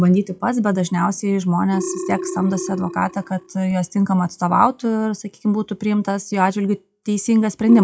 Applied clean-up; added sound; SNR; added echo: classical method WPE with log-MMSE.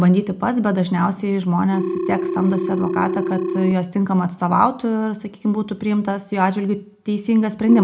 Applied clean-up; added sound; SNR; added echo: none; Telephone; 9 dB; reverberation time 0.2 s.